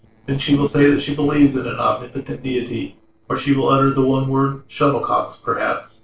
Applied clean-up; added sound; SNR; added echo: neural separator model SepFormer DNS4.